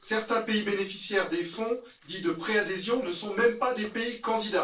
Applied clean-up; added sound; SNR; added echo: neural separator model SepFormer DNS4.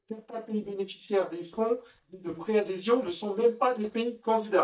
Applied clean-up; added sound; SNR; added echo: neural mask model DeepFilterNet 3.